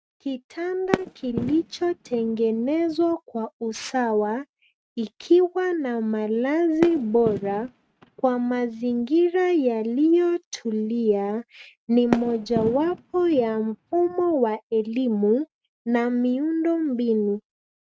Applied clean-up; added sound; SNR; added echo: neural mask model RNNoise.